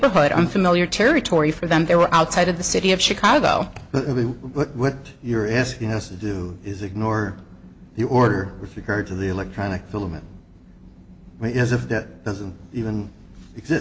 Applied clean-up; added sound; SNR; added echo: none; none; none; none.